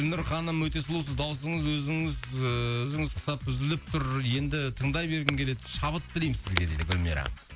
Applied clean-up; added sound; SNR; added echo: none; Crack / Crackle; 11 dB; none.